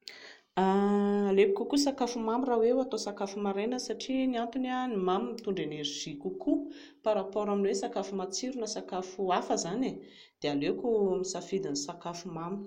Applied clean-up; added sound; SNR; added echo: none; none; none; none.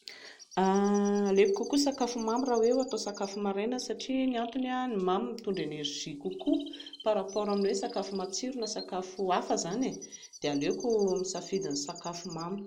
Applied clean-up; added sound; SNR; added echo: none; Chirp, tweet; 19 dB; none.